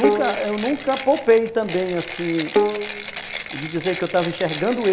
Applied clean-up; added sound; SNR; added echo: none; Bowed string instrument + Mechanisms; 5 dB; none.